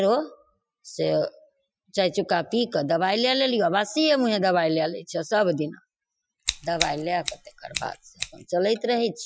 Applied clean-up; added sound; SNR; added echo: classical method Wiener filter.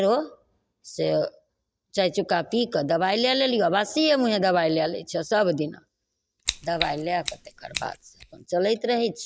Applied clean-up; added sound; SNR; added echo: neural mask model DeepFilterNet 3.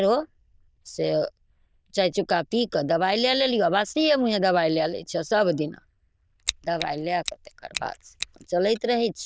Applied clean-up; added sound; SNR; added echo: neural diffusion model UNIVERSE++.